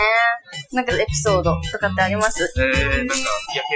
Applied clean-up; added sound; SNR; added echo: classical method Wiener filter.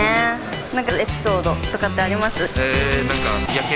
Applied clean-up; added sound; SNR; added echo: none; Walk, footsteps / Bird; 14 dB; none.